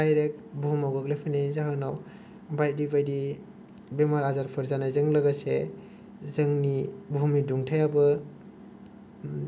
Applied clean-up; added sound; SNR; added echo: none; none; none; none.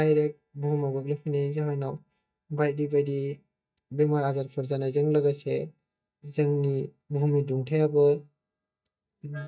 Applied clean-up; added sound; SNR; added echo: neural mask model DeepFilterNet 3.